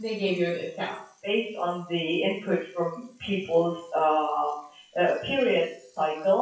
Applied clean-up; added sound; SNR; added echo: classical method WPE with log-MMSE.